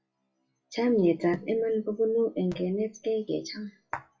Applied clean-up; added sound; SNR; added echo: classical method WPE with log-MMSE.